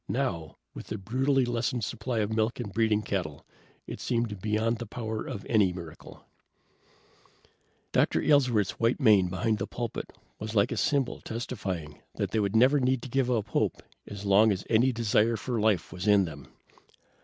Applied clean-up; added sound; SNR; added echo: none; none; none; none.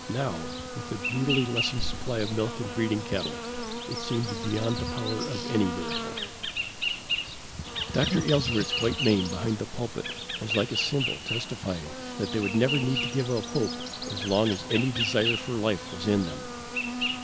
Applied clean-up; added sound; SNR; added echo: none; Insect; 3 dB; none.